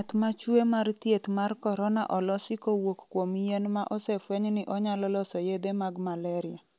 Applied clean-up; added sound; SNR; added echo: none; none; none; none.